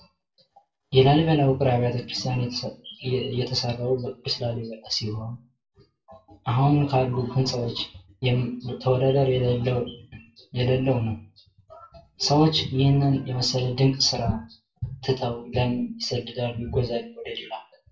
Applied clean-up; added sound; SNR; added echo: none; none; none; reverberation time 0.3 s.